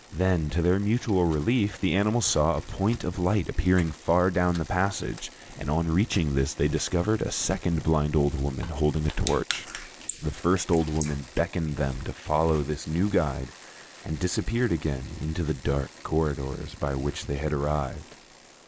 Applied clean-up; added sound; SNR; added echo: neural mask model Resemble Enhance denoiser.